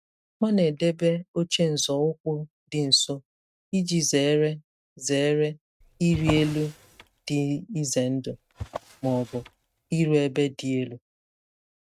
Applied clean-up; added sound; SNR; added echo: neural mask model RNNoise.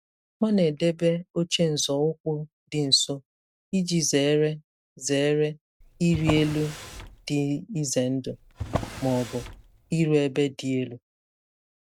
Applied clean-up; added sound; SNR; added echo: none; Drawer open or close; 10 dB; none.